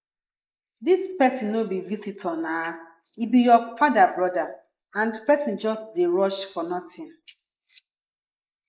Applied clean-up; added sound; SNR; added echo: neural mask model Resemble Enhance denoiser.